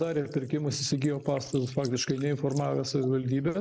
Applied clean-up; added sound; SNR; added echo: neural mask model Resemble Enhance denoiser.